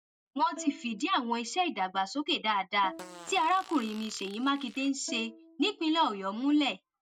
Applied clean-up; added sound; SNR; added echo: none; Fart + Bowed string instrument; 19 dB; none.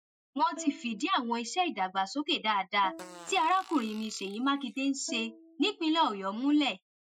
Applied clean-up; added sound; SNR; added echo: classical method Wiener filter.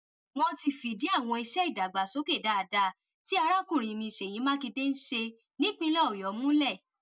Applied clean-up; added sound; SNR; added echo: none; none; none; none.